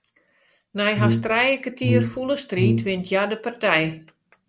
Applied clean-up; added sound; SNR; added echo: none; Brass instrument; -1 dB; none.